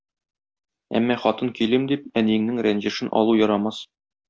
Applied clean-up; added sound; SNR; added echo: none; none; none; none.